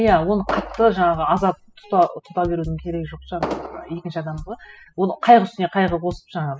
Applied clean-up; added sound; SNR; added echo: classical method spectral subtraction.